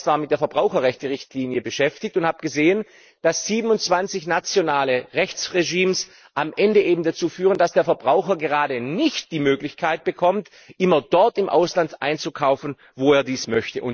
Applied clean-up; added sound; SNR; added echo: neural mask model Resemble Enhance denoiser.